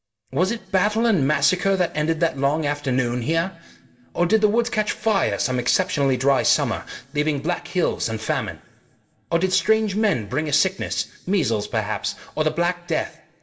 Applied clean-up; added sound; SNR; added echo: none; none; none; reverberation time 0.6 s.